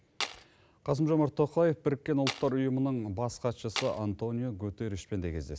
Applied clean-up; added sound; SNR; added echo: none; Tools; 8 dB; none.